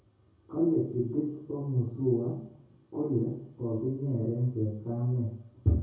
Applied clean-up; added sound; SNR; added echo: none; none; none; reverberation time 0.6 s.